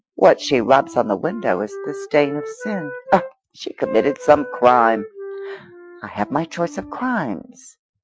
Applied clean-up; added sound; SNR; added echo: classical method Wiener filter.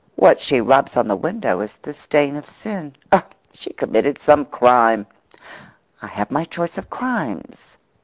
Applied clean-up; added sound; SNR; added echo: none; none; none; none.